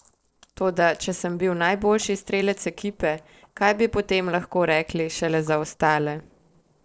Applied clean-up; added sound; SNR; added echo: neural separator model SepFormer DNS4.